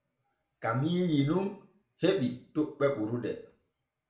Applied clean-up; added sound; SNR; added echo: none; none; none; reverberation time 0.4 s.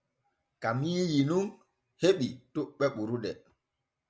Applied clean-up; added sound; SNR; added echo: none; none; none; none.